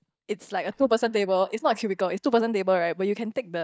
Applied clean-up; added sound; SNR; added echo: neural mask model DeepFilterNet 3.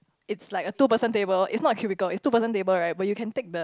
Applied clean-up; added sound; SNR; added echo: none; none; none; none.